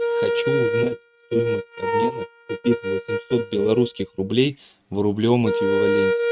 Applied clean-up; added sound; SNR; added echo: neural mask model RNNoise.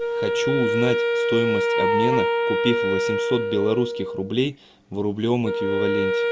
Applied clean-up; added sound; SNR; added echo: none; Wind instrument, woodwind instrument; -2 dB; none.